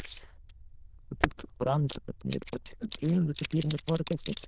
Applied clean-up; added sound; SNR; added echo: neural diffusion model UNIVERSE++.